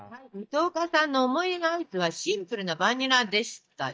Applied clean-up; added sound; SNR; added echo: neural mask model DeepFilterNet 3.